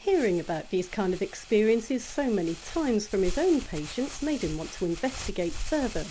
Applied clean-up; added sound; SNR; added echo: none; Crumpling, crinkling; 10 dB; none.